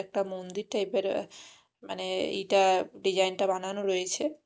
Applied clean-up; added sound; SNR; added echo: none; none; none; none.